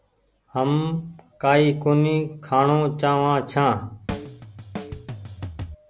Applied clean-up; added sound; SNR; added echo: none; Drum kit; 10 dB; none.